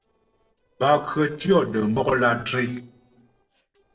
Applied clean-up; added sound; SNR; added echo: neural separator model SepFormer DNS4.